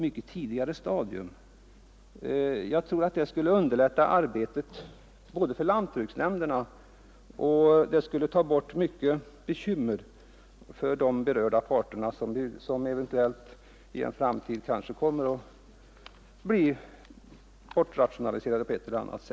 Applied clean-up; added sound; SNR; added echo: none; none; none; none.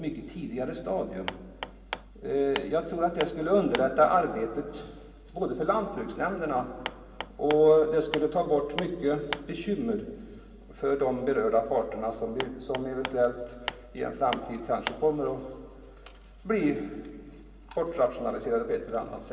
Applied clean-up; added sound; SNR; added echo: none; Hammer; 12 dB; reverberation time 2.0 s.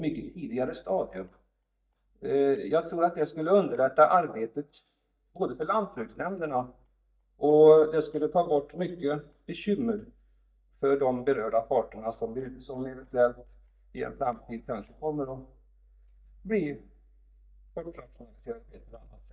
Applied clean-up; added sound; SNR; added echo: neural mask model DeepFilterNet 3.